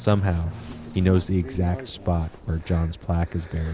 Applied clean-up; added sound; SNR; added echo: none; Drum; 19 dB; none.